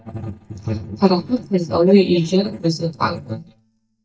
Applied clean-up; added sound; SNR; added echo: neural mask model DeepFilterNet 3.